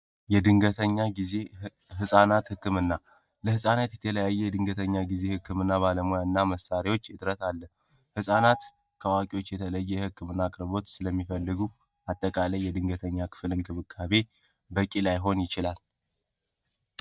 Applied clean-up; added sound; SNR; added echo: neural mask model DeepFilterNet 3.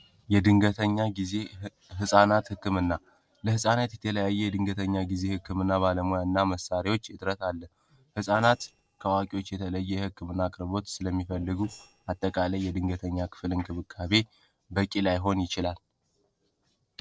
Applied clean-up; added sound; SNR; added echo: neural separator model SepFormer DNS4.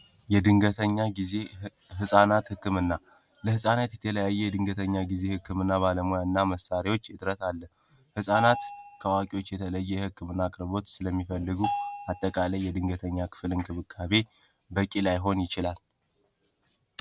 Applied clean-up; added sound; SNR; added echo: none; Bell; 6 dB; none.